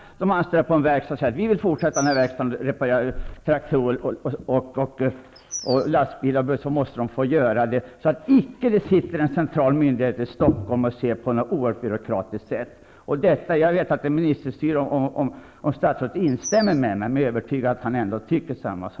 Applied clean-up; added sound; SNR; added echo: none; Bird vocalization, bird call, bird song; 13 dB; none.